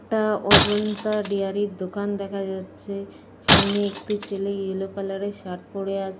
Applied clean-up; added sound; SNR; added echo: none; Shatter; -1 dB; none.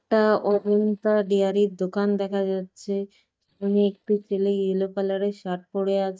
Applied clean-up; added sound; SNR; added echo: neural mask model DeepFilterNet 3.